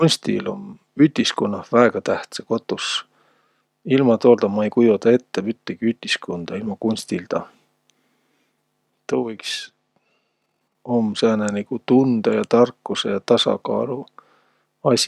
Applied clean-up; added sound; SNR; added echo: none; none; none; none.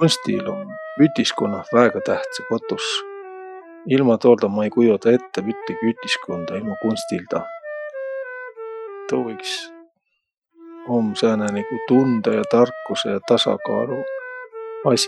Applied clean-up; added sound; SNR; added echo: classical method Wiener filter.